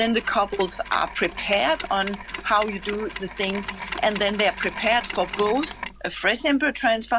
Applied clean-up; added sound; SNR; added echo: none; Mechanisms; 11 dB; none.